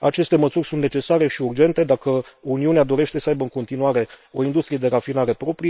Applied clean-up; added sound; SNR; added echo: neural separator model SepFormer WHAM!.